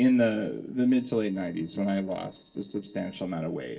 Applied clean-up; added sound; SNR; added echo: neural separator model SepFormer DNS4.